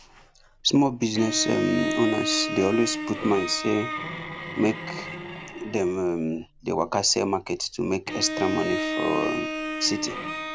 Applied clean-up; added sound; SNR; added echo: none; Bowed string instrument; 6 dB; none.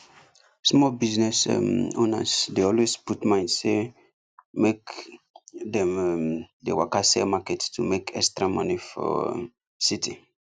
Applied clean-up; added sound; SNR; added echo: none; none; none; none.